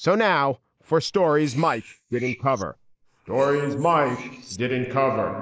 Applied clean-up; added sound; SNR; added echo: neural mask model Resemble Enhance denoiser.